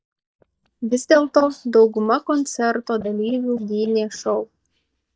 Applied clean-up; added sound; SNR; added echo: neural mask model DeepFilterNet 3.